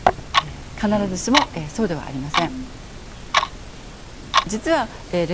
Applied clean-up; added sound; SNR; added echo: none; Clock; 0 dB; none.